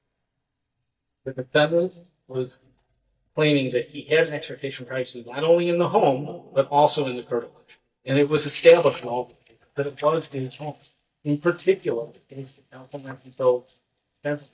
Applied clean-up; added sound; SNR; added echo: neural mask model DeepFilterNet 3.